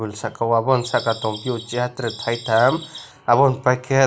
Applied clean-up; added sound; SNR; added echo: none; Bird vocalization, bird call, bird song; 15 dB; none.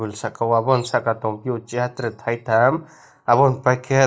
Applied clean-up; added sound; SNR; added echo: neural mask model DeepFilterNet 3.